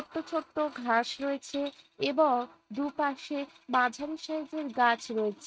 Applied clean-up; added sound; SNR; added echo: neural mask model RNNoise.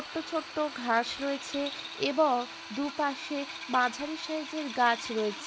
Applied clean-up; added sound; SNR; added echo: none; Drill; 11 dB; none.